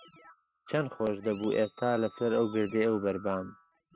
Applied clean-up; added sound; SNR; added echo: neural mask model RNNoise.